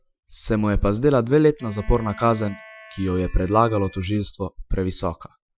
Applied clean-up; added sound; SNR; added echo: classical method Wiener filter.